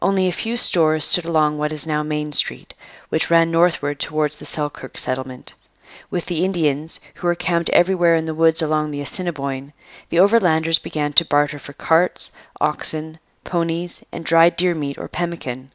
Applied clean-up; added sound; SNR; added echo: none; none; none; none.